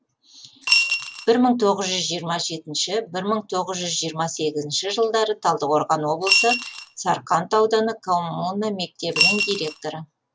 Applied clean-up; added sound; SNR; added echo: none; Coin (dropping) / Glass; -1 dB; none.